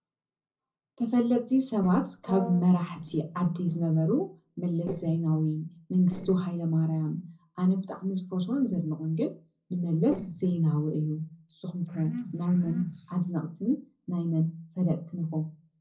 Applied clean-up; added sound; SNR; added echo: neural separator model SepFormer DNS4.